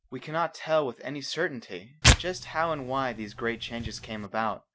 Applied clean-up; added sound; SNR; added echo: none; Tearing; -3 dB; none.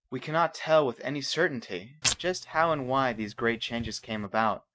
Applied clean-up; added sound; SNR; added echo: neural mask model RNNoise.